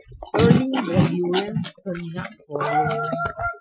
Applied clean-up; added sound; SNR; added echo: classical method Wiener filter.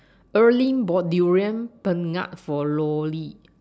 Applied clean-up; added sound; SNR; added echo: none; none; none; none.